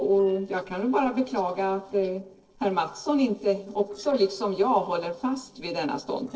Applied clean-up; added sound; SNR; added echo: neural separator model SepFormer DNS4.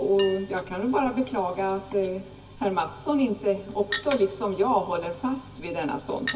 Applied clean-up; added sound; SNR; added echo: none; Chink, clink; 15 dB; reverberation time 0.1 s.